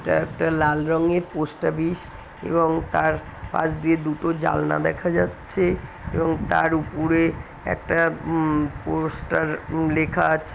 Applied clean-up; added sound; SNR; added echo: none; none; none; none.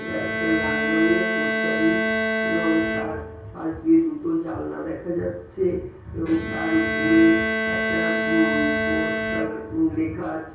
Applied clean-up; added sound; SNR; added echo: none; Bowed string instrument; 2 dB; reverberation time 0.6 s.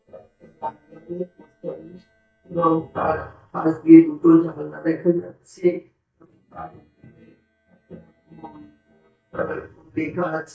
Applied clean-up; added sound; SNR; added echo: neural mask model DeepFilterNet 3.